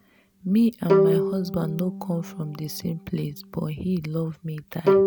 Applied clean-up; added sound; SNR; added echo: none; Bowed string instrument; -1 dB; none.